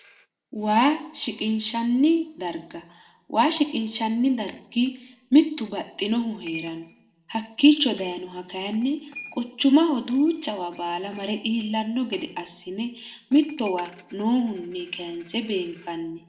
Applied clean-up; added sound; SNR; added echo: none; Coin (dropping); 19 dB; reverberation time 0.7 s.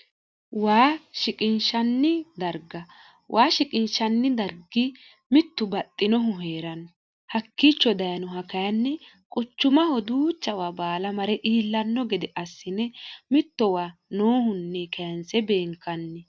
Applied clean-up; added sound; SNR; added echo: none; none; none; none.